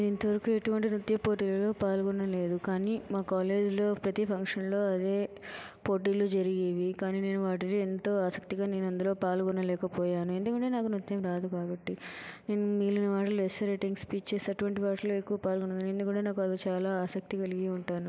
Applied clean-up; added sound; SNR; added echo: none; none; none; none.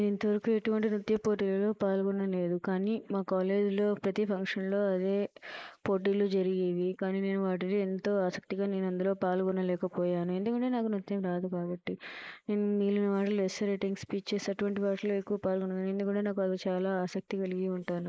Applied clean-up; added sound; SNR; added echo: neural mask model Resemble Enhance denoiser.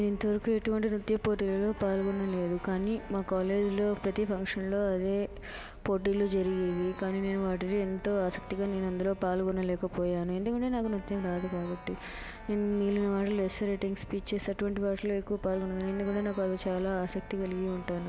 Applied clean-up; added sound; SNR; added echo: none; Keyboard (musical); 15 dB; none.